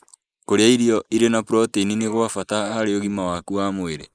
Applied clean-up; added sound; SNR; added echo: neural mask model Resemble Enhance denoiser.